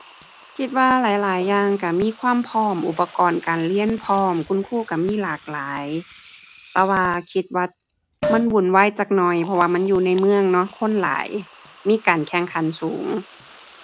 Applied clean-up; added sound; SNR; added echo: none; Liquid; 17 dB; none.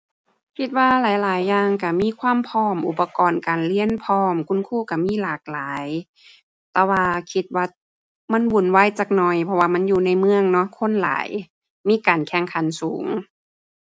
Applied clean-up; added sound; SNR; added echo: none; none; none; none.